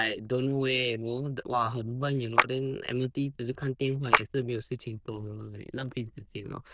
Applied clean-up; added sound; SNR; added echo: neural diffusion model UNIVERSE++.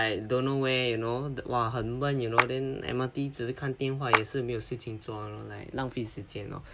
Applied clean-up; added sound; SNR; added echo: none; Clapping; 2 dB; none.